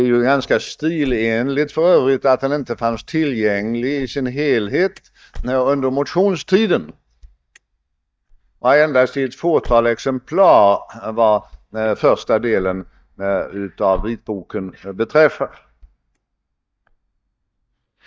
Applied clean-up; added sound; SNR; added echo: neural mask model DeepFilterNet 3.